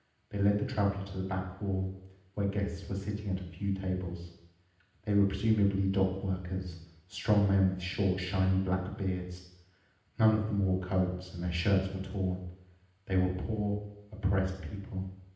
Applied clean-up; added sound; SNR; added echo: none; none; none; reverberation time 0.9 s.